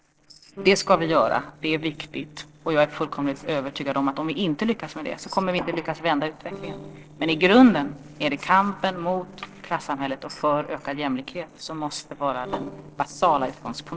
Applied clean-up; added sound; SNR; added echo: neural separator model SepFormer DNS4.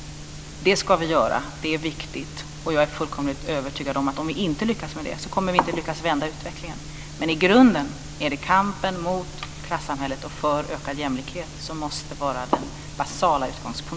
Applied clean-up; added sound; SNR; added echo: none; none; none; none.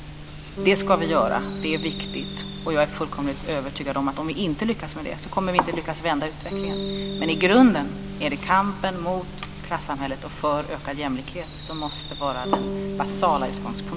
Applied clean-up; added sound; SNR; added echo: none; Bass guitar + Fireworks; 8 dB; none.